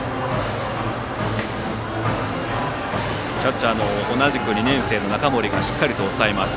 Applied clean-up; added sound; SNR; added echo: none; none; none; none.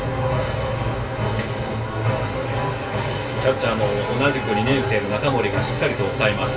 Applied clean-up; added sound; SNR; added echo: none; Explosion; 16 dB; reverberation time 0.2 s.